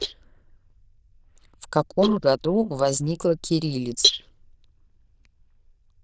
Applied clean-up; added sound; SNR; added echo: neural diffusion model UNIVERSE++.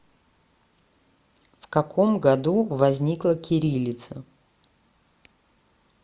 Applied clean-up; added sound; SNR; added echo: none; none; none; none.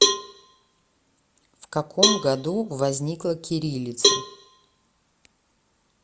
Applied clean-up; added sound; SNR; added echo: none; Cowbell; -2 dB; none.